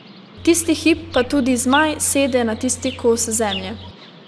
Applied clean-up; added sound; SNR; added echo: none; Chirp, tweet; 18 dB; none.